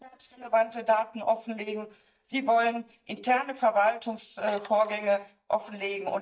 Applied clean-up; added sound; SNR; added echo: neural mask model DeepFilterNet 3.